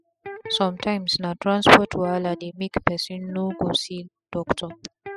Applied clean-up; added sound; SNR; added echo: classical method spectral subtraction.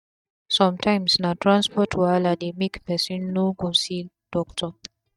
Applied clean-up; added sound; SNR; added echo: neural mask model DeepFilterNet 3.